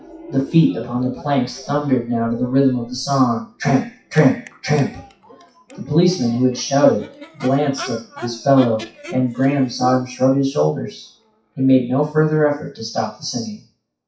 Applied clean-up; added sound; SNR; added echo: classical method WPE with log-MMSE.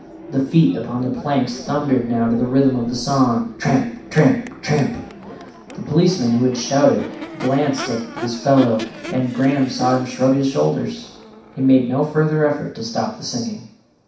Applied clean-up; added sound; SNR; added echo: none; Crowd / Race car, auto racing / Accelerating, revving, vroom; 16 dB; reverberation time 0.6 s.